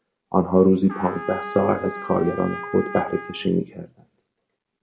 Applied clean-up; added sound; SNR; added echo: none; Trumpet; 13 dB; none.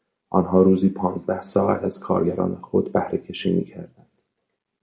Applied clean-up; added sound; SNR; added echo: none; none; none; none.